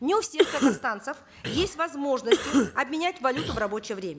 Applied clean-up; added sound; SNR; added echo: none; Cough; -1 dB; none.